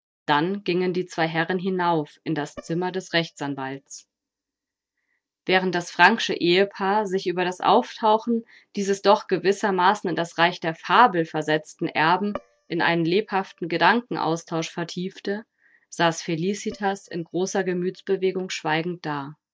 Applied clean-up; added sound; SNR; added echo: neural mask model DeepFilterNet 3.